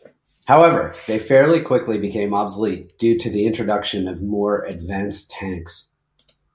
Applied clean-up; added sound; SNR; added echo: none; none; none; none.